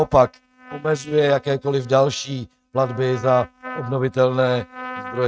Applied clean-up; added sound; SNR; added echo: neural mask model RNNoise.